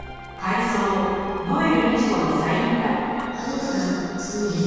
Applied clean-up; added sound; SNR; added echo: none; Boiling; 19 dB; reverberation time 2.2 s.